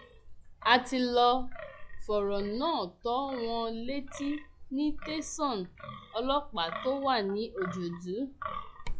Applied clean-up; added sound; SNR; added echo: classical method log-MMSE.